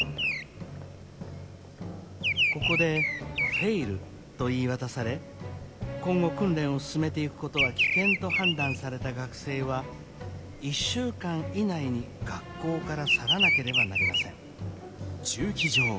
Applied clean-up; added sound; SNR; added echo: none; Bird vocalization, bird call, bird song; 1 dB; none.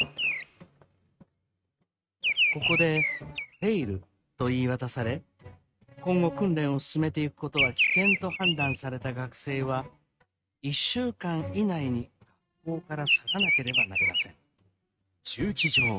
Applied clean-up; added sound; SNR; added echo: neural mask model RNNoise.